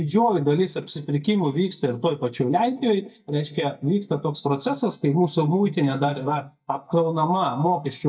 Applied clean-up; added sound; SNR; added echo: neural mask model DeepFilterNet 3.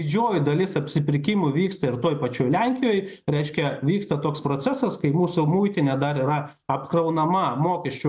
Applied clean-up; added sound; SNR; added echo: none; none; none; none.